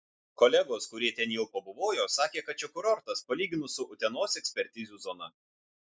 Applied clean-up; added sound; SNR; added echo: neural mask model Resemble Enhance denoiser.